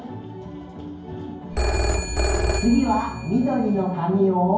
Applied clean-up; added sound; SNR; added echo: none; Telephone; 2 dB; reverberation time 0.9 s.